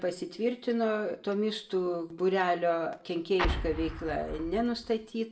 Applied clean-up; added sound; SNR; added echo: none; Explosion; 5 dB; reverberation time 0.4 s.